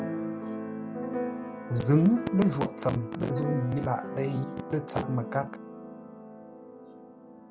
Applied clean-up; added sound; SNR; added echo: none; Keyboard (musical); 7 dB; none.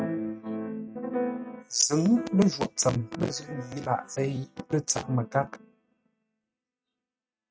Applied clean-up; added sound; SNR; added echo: neural mask model RNNoise.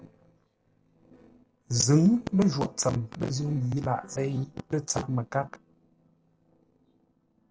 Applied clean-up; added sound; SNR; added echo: neural separator model SepFormer DNS4.